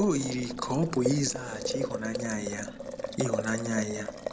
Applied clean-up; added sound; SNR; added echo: none; Boiling; 5 dB; none.